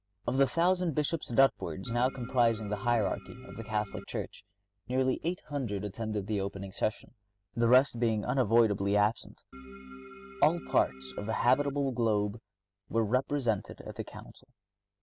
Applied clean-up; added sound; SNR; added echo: none; Organ; 15 dB; none.